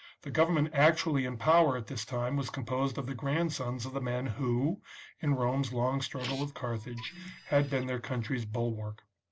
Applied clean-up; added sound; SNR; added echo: none; Printer; 15 dB; none.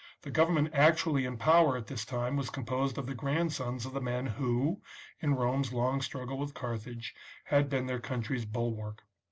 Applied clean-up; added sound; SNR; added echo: none; none; none; none.